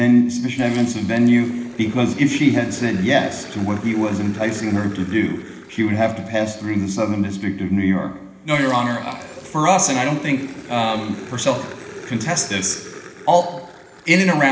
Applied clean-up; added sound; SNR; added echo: none; Growling; 19 dB; reverberation time 1.0 s.